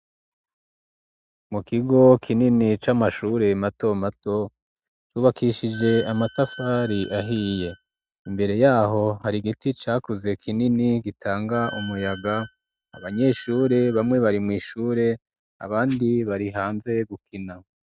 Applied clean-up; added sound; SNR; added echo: neural mask model RNNoise.